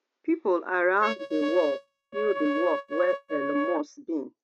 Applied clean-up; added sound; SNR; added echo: neural mask model RNNoise.